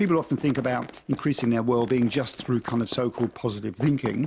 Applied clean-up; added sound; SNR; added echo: none; Run; 17 dB; none.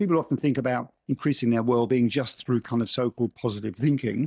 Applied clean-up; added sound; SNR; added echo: neural mask model DeepFilterNet 3.